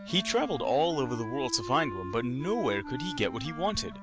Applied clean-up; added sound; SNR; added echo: none; Wind instrument, woodwind instrument; 10 dB; none.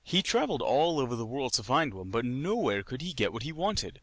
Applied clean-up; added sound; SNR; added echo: none; none; none; none.